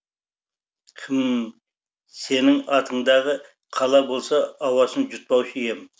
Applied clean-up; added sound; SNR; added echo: none; none; none; none.